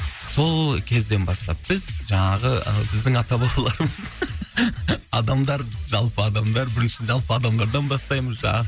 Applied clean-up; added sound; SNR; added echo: none; none; none; none.